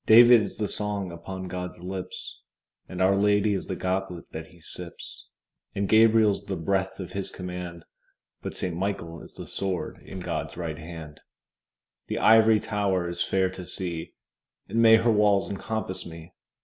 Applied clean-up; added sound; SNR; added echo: none; none; none; none.